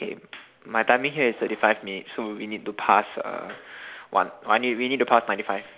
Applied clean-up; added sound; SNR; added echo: none; none; none; none.